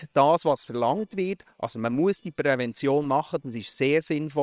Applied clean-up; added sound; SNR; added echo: neural separator model SepFormer WHAM!.